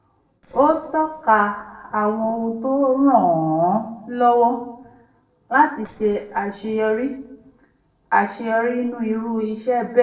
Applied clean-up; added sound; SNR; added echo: neural separator model SepFormer DNS4.